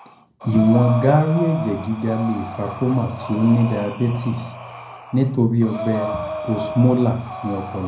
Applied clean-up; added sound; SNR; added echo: none; Breathing; 10 dB; reverberation time 0.6 s.